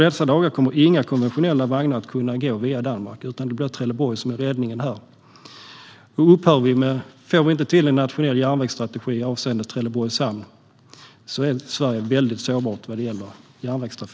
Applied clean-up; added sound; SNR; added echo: none; none; none; none.